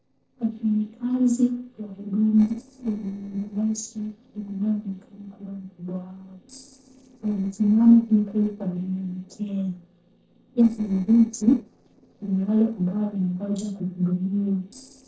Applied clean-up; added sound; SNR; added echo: neural separator model SepFormer DNS4.